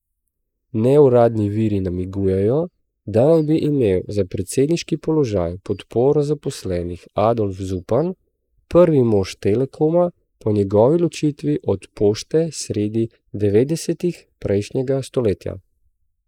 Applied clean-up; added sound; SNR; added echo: neural mask model Resemble Enhance denoiser.